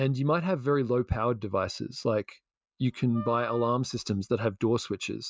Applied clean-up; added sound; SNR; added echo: neural mask model RNNoise.